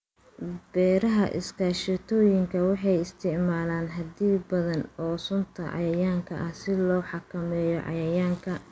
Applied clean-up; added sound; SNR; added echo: none; none; none; none.